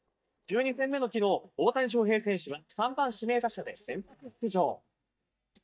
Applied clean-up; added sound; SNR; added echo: neural mask model DeepFilterNet 3.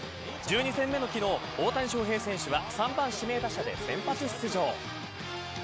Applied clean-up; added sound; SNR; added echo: none; none; none; none.